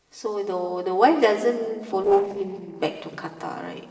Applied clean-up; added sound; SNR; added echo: neural separator model SepFormer DNS4.